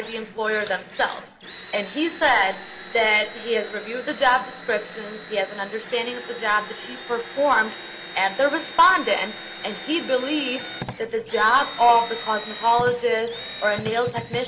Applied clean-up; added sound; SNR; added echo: none; Drill; 13 dB; reverberation time 0.3 s.